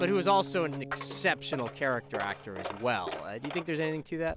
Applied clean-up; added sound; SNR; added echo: none; Coin (dropping) + Acoustic guitar; 10 dB; none.